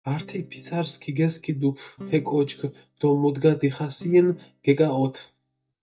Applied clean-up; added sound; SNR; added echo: neural mask model DeepFilterNet 3.